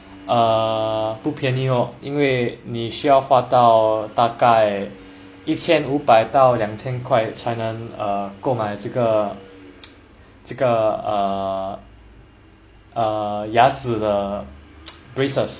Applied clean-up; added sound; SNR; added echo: none; none; none; none.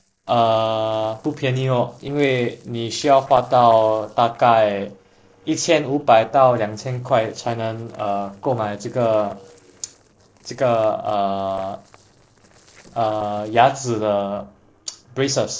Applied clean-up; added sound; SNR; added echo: neural separator model SepFormer DNS4.